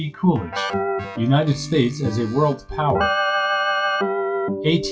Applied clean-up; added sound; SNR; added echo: classical method WPE with log-MMSE.